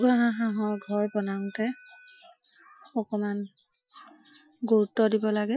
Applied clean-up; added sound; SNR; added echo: classical method Wiener filter.